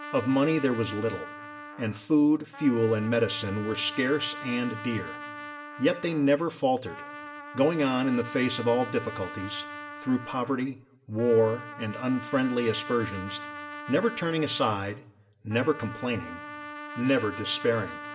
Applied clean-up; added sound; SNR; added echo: none; Trumpet; 12 dB; reverberation time 0.5 s.